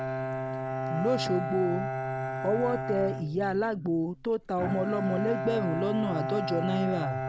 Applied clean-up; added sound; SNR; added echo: none; Bowed string instrument; 3 dB; none.